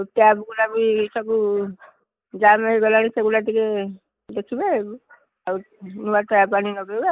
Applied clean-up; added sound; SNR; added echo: neural mask model Resemble Enhance denoiser.